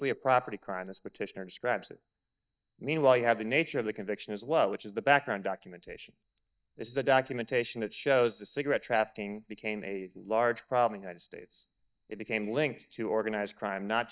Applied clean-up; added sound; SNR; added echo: neural mask model DeepFilterNet 3.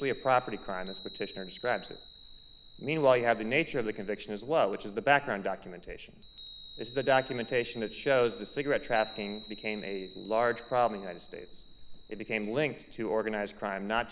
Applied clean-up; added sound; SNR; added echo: none; Chime; 16 dB; none.